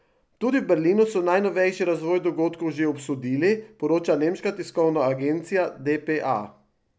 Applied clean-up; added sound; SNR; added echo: none; none; none; none.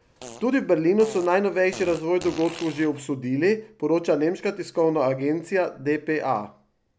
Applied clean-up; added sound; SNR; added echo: none; Fart; 18 dB; none.